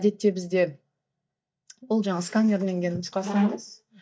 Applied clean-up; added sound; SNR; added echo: neural mask model DeepFilterNet 3.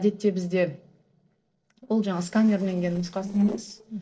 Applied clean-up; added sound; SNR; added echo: neural separator model SepFormer DNS4.